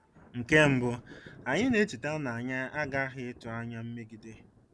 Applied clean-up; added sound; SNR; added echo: none; Thunder; 16 dB; none.